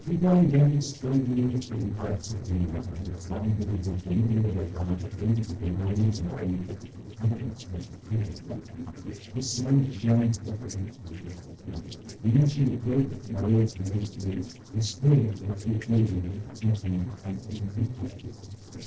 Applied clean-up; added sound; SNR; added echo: neural separator model SepFormer DNS4.